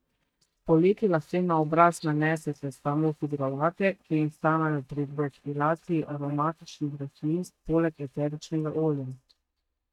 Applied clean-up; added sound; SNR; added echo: neural mask model DeepFilterNet 3.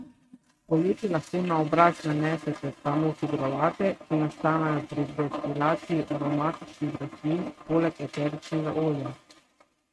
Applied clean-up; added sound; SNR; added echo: neural mask model RNNoise.